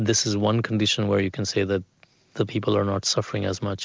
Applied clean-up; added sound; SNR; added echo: none; none; none; none.